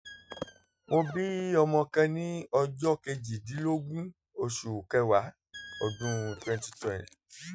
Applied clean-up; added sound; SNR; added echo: neural mask model RNNoise.